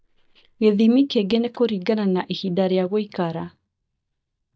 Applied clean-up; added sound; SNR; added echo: neural mask model DeepFilterNet 3.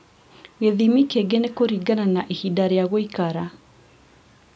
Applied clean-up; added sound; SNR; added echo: none; none; none; none.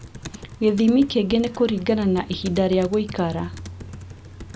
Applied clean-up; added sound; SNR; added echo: none; Computer keyboard; 15 dB; none.